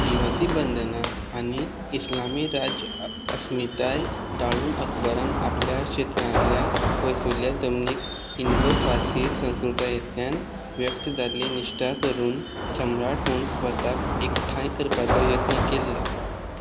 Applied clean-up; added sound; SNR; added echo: none; Walk, footsteps; -2 dB; none.